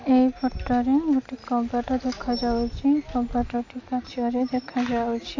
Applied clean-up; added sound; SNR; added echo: none; none; none; none.